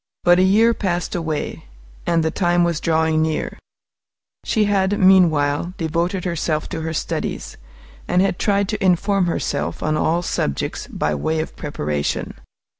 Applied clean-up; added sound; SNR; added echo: none; none; none; none.